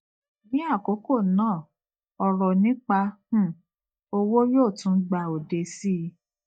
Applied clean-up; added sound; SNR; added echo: neural mask model DeepFilterNet 3.